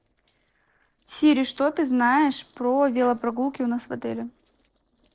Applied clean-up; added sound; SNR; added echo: neural separator model SepFormer DNS4.